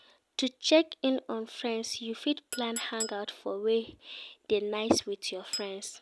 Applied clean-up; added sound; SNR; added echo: none; Chink, clink; 15 dB; none.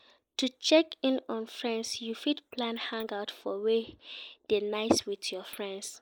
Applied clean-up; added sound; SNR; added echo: neural mask model Resemble Enhance denoiser.